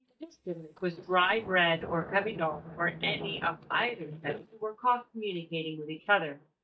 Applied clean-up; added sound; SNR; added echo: neural mask model DeepFilterNet 3.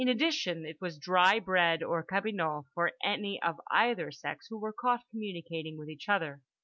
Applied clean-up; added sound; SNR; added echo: none; none; none; none.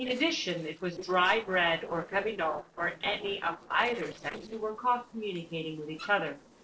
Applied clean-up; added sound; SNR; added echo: neural separator model SepFormer DNS4.